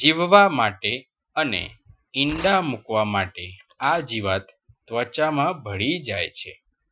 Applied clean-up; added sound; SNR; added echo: classical method Wiener filter.